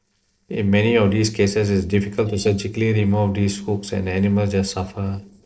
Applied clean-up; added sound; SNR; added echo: neural separator model SepFormer DNS4.